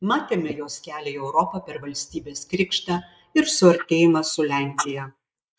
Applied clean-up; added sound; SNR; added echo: neural mask model Resemble Enhance denoiser.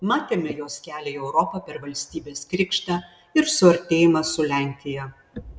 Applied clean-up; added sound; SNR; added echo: none; none; none; none.